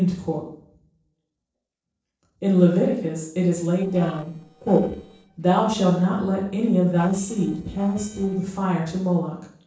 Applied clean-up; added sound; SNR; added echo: neural separator model SepFormer DNS4.